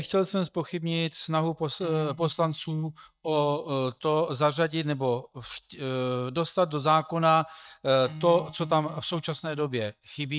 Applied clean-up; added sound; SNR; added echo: neural mask model DeepFilterNet 3.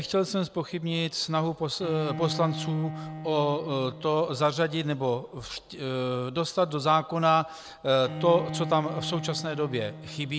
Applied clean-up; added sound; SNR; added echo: none; Bowed string instrument; 12 dB; none.